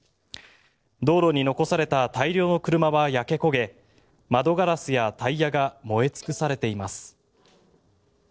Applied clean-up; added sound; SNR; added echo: neural separator model SepFormer DNS4.